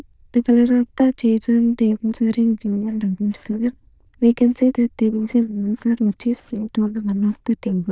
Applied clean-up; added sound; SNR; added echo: neural diffusion model UNIVERSE++.